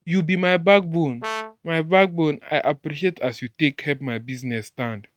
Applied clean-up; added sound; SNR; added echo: neural mask model RNNoise.